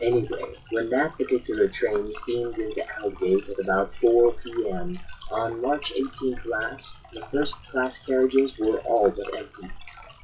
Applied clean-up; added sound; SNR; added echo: classical method WPE with log-MMSE.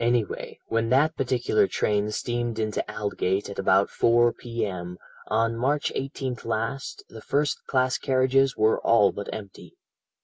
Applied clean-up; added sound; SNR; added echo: none; none; none; none.